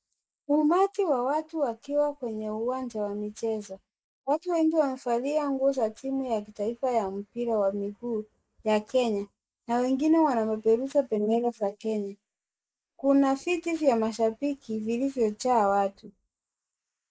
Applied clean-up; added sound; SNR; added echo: neural mask model Resemble Enhance denoiser.